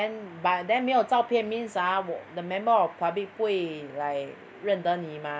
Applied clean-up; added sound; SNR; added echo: none; none; none; none.